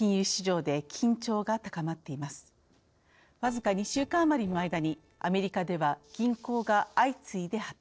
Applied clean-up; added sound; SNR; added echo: neural separator model SepFormer DNS4.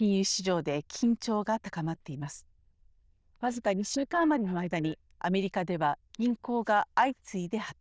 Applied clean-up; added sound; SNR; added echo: neural diffusion model UNIVERSE++.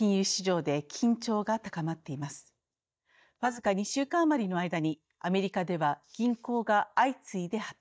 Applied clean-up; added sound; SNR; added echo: neural mask model DeepFilterNet 3.